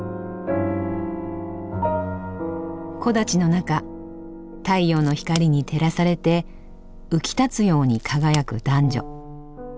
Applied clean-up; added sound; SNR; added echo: none; Crack; 18 dB; none.